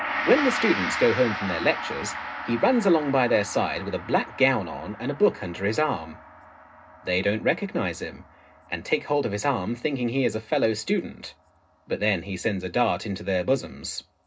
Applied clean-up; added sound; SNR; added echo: none; Gong; 10 dB; reverberation time 0.2 s.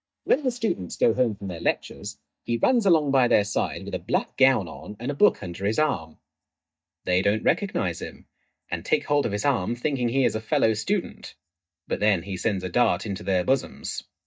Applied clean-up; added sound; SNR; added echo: neural mask model DeepFilterNet 3.